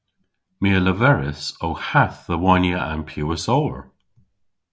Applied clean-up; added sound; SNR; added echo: none; none; none; none.